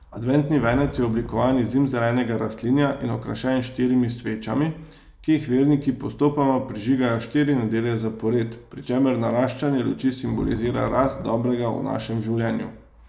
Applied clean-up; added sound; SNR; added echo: none; Wind; 13 dB; none.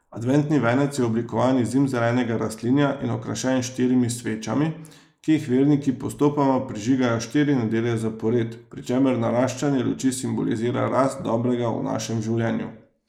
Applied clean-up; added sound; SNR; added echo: neural mask model Resemble Enhance denoiser.